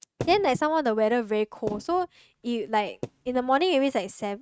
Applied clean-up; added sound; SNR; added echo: neural mask model RNNoise.